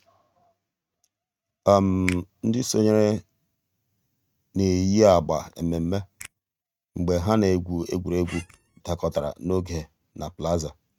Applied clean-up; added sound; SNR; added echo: neural mask model RNNoise.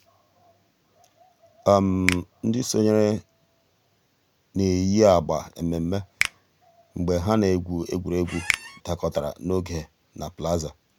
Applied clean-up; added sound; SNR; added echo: none; Finger snapping + Squeak; 10 dB; none.